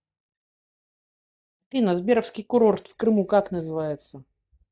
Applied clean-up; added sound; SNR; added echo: neural mask model DeepFilterNet 3.